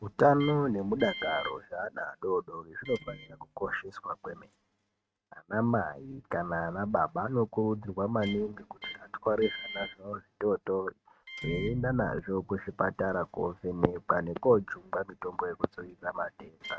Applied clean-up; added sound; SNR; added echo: neural mask model RNNoise.